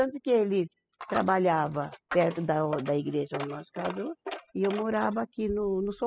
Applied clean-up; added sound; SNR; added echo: classical method spectral subtraction.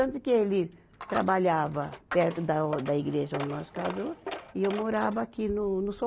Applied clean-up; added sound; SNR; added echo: none; Coin (dropping); 13 dB; none.